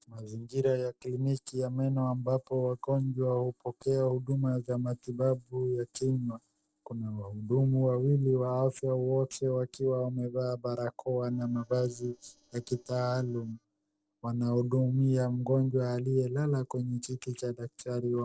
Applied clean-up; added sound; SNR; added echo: neural separator model SepFormer DNS4.